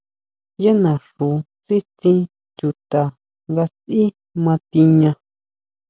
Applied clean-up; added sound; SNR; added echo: none; none; none; none.